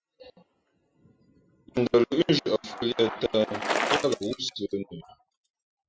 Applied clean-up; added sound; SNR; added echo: classical method Wiener filter.